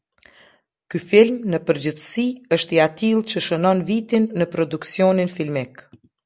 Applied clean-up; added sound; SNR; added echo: none; none; none; none.